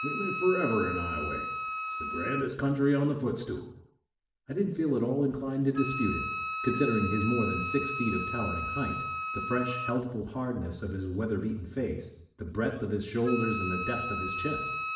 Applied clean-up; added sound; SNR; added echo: none; Wind instrument, woodwind instrument; 6 dB; reverberation time 0.8 s.